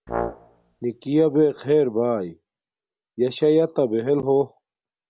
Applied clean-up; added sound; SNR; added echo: none; Brass instrument; 11 dB; none.